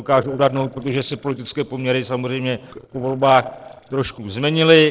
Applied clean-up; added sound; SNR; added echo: neural separator model SepFormer DNS4.